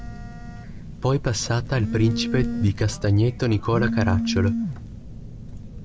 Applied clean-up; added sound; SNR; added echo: none; Telephone; 5 dB; none.